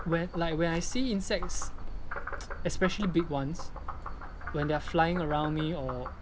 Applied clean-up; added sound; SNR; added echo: none; Frog; 4 dB; none.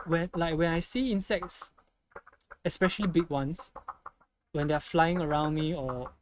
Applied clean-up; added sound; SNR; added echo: neural mask model RNNoise.